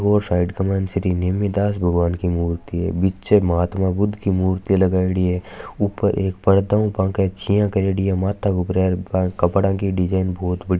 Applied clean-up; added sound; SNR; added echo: none; none; none; none.